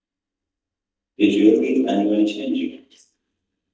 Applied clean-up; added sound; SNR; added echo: neural mask model DeepFilterNet 3.